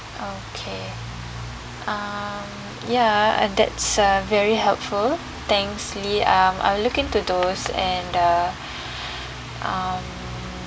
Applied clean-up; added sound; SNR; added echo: none; none; none; none.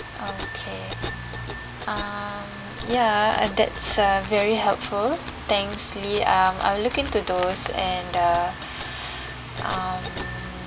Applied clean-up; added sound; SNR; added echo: none; Bicycle bell; 2 dB; none.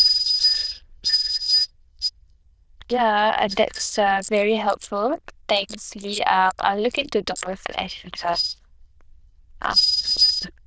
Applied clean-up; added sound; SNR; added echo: neural diffusion model UNIVERSE++.